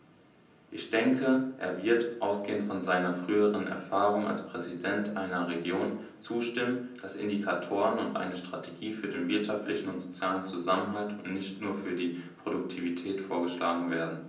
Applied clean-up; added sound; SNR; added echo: none; none; none; reverberation time 0.6 s.